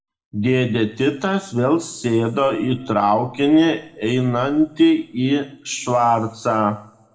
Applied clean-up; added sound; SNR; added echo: neural separator model SepFormer DNS4.